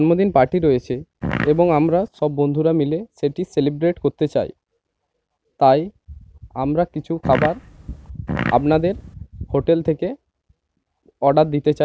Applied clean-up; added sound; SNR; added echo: none; Fart; 7 dB; none.